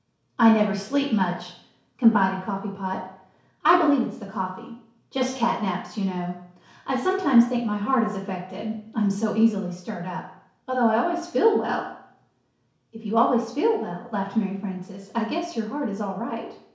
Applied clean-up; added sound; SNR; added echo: none; none; none; reverberation time 0.6 s.